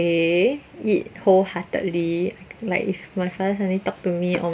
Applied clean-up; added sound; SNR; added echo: none; none; none; none.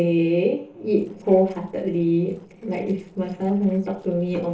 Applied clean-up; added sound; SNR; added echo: neural separator model SepFormer DNS4.